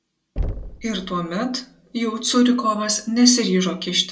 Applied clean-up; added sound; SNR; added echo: none; Knock; 13 dB; reverberation time 0.2 s.